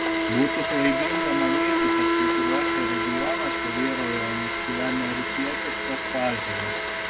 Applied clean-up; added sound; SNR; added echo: none; Insect + Domestic sounds, home sounds; -5 dB; none.